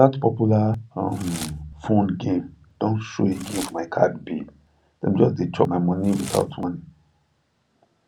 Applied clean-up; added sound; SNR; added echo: none; Packing tape, duct tape / Tearing; 20 dB; none.